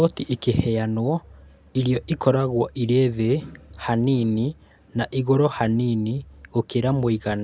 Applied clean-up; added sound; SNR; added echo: none; none; none; none.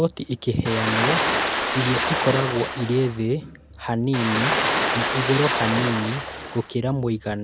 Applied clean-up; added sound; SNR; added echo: none; Ocean; 0 dB; none.